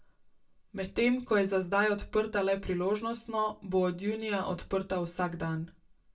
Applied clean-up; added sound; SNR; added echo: none; none; none; reverberation time 0.2 s.